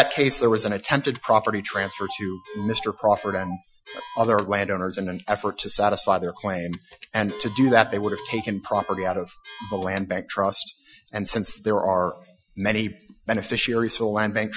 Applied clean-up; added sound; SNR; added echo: classical method Wiener filter.